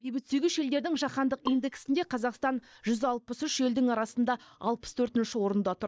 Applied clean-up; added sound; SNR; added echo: neural mask model DeepFilterNet 3.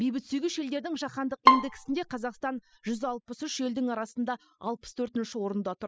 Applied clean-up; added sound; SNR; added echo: classical method spectral subtraction.